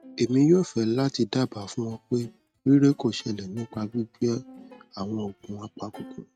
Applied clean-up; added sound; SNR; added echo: neural mask model RNNoise.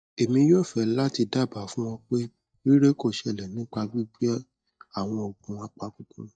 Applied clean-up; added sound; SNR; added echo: neural mask model DeepFilterNet 3.